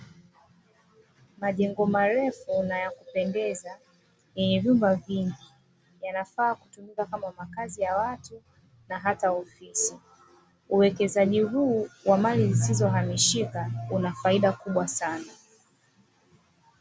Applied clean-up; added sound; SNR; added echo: none; none; none; none.